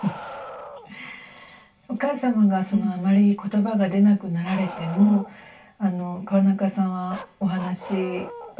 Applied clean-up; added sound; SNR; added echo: none; Bark; 18 dB; reverberation time 0.2 s.